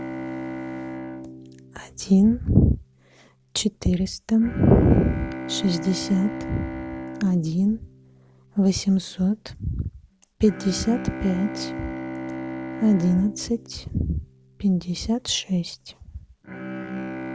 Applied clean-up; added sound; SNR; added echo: none; Bowed string instrument; 11 dB; none.